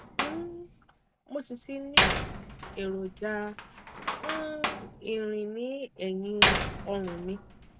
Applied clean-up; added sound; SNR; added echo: none; Slam; -5 dB; none.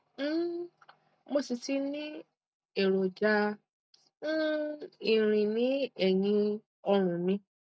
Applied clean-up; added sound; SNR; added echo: none; none; none; none.